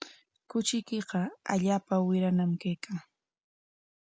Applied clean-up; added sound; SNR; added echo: none; none; none; none.